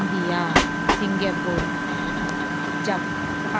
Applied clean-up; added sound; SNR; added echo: none; Train + Engine; -5 dB; none.